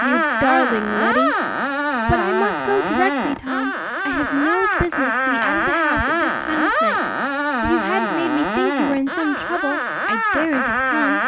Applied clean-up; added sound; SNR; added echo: none; Screech; -2 dB; none.